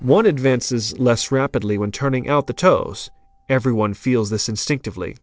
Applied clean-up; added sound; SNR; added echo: neural separator model SepFormer DNS4.